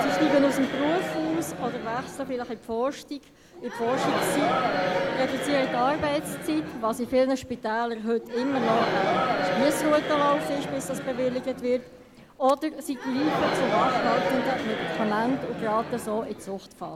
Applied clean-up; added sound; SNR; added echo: none; Crowd; 2 dB; none.